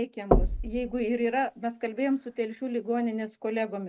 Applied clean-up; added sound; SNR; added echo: none; Knock; 0 dB; none.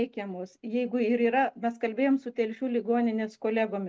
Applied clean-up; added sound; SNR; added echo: none; none; none; none.